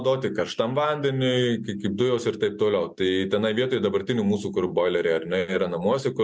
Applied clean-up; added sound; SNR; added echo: none; none; none; none.